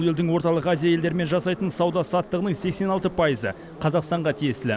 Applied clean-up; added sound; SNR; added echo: none; Subway, metro, underground; 17 dB; none.